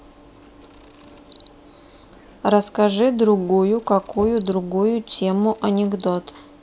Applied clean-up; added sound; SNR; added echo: none; Camera; 6 dB; none.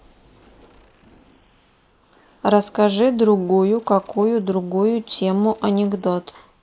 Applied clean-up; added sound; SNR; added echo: neural mask model Resemble Enhance denoiser.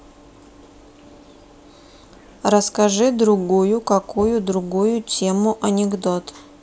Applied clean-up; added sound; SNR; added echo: none; none; none; none.